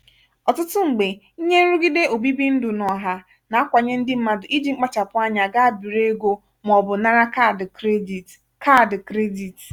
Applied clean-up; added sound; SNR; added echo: none; none; none; none.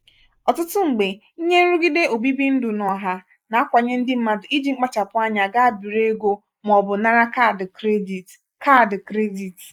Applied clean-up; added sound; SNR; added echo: neural mask model Resemble Enhance denoiser.